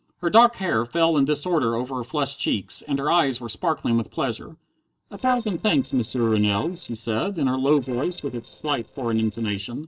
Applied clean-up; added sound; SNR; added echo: neural separator model SepFormer DNS4.